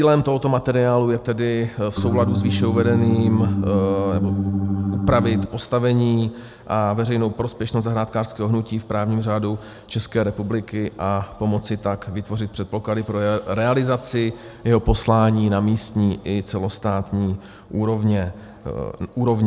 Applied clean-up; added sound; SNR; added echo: none; Organ; 0 dB; none.